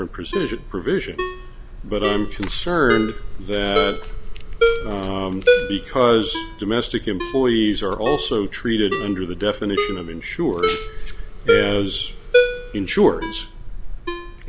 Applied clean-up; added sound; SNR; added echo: none; Ringtone; 3 dB; none.